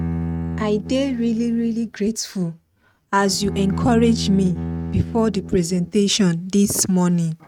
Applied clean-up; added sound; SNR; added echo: neural mask model RNNoise.